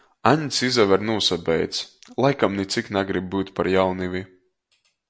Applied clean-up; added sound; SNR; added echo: none; none; none; none.